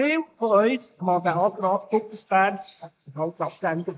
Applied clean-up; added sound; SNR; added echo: neural mask model Resemble Enhance denoiser.